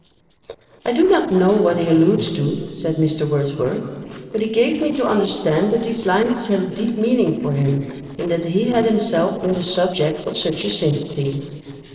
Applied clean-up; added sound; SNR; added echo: neural separator model SepFormer DNS4.